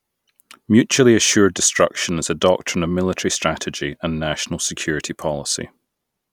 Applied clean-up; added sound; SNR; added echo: none; none; none; none.